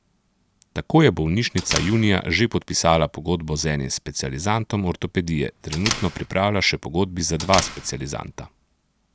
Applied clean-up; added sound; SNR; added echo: none; Door; 9 dB; none.